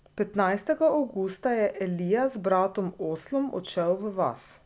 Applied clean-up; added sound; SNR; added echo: none; none; none; none.